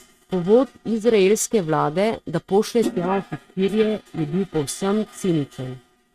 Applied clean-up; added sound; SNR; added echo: neural mask model RNNoise.